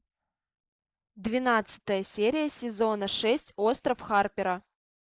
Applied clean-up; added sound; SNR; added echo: neural mask model Resemble Enhance denoiser.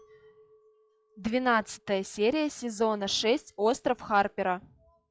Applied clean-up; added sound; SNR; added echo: classical method log-MMSE.